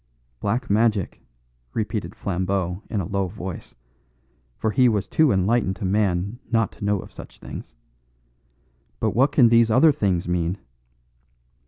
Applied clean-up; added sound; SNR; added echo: none; none; none; none.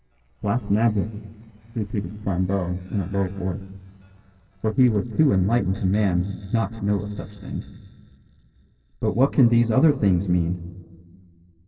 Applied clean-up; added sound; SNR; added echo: neural separator model SepFormer DNS4.